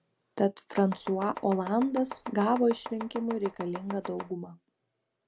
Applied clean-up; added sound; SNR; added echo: none; Domestic sounds, home sounds; 12 dB; none.